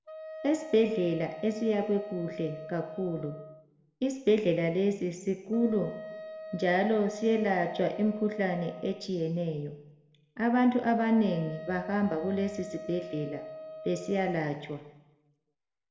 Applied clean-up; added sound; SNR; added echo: none; Wind instrument, woodwind instrument; 14 dB; reverberation time 0.8 s.